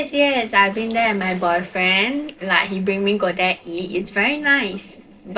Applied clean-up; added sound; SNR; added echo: neural separator model SepFormer DNS4.